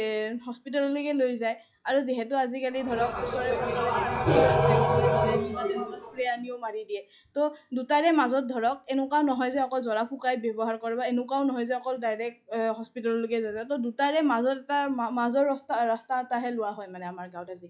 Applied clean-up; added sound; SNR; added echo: classical method log-MMSE.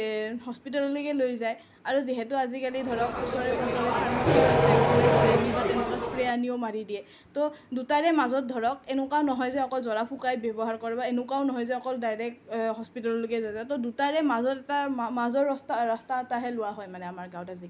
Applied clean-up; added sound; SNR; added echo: none; Accelerating, revving, vroom; -5 dB; none.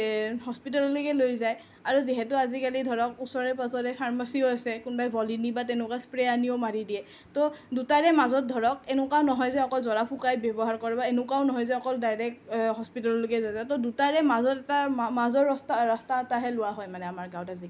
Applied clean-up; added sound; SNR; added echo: none; none; none; none.